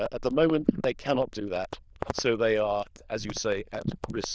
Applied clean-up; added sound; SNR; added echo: neural diffusion model UNIVERSE++.